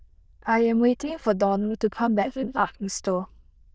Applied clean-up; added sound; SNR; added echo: neural diffusion model UNIVERSE++.